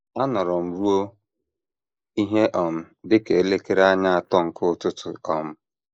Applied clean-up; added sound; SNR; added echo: neural mask model Resemble Enhance denoiser.